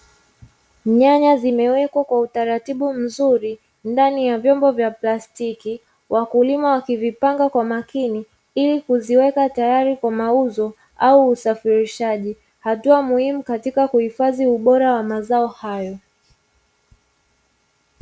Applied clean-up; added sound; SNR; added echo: none; none; none; none.